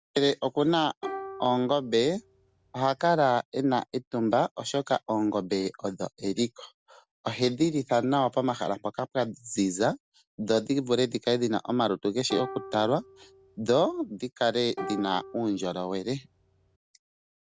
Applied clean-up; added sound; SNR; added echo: none; Plucked string instrument; 13 dB; none.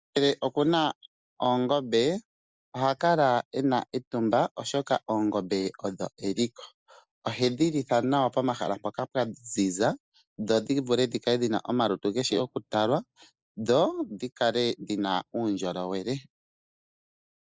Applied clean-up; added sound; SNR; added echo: neural mask model Resemble Enhance denoiser.